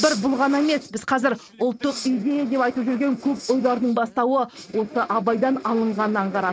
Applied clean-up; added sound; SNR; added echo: neural mask model RNNoise.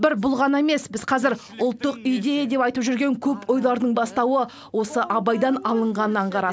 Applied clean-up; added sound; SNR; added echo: none; none; none; none.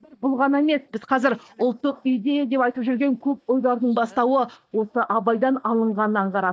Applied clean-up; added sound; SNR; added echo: neural mask model DeepFilterNet 3.